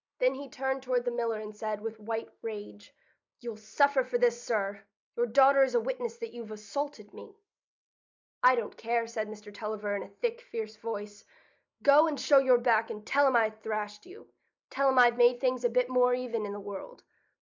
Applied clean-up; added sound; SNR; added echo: neural mask model Resemble Enhance denoiser.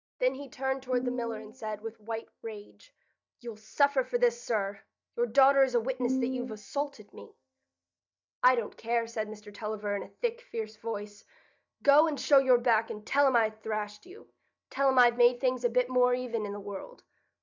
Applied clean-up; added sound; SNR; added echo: neural mask model DeepFilterNet 3.